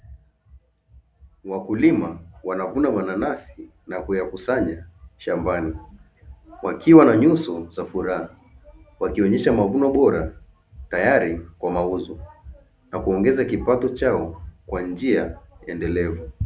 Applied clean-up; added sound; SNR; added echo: none; none; none; none.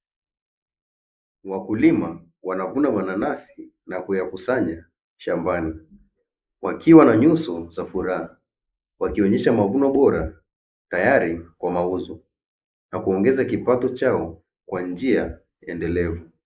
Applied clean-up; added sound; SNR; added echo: neural mask model Resemble Enhance denoiser.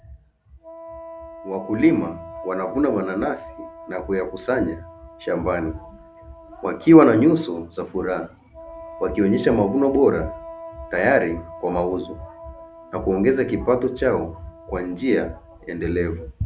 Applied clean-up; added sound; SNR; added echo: none; Wind instrument, woodwind instrument; 18 dB; none.